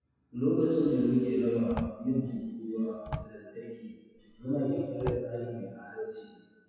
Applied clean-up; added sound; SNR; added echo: classical method WPE with log-MMSE.